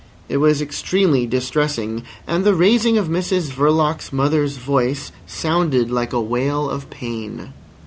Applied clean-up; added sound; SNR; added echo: none; none; none; none.